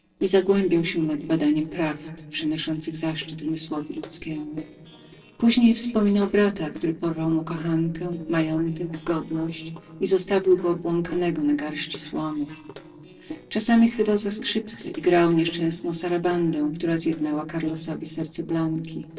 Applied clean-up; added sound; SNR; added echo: neural separator model SepFormer DNS4.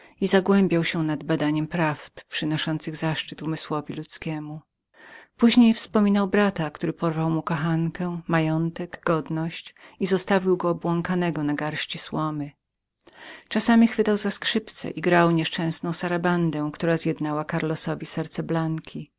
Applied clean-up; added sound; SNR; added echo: none; none; none; none.